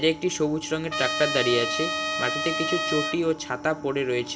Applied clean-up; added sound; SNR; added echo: none; Trumpet; 2 dB; reverberation time 0.4 s.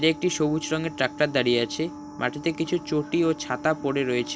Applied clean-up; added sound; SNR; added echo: none; none; none; none.